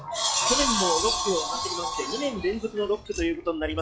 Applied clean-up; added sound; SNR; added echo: classical method log-MMSE.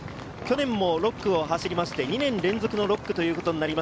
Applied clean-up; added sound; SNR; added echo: none; none; none; none.